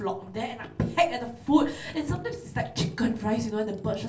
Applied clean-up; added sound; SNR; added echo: none; Motorcycle; 19 dB; reverberation time 0.3 s.